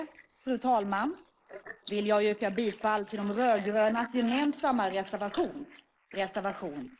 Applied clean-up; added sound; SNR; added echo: neural mask model Resemble Enhance denoiser.